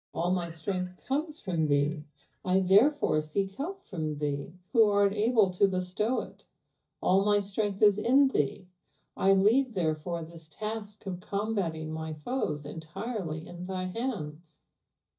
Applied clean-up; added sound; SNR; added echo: neural mask model DeepFilterNet 3.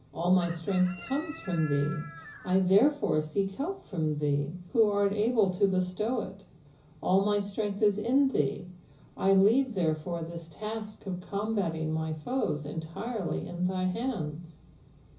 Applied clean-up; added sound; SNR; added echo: none; Chicken, rooster; 17 dB; reverberation time 0.5 s.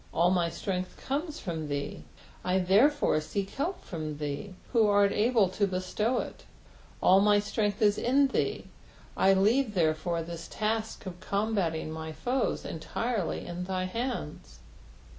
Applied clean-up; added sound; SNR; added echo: none; none; none; none.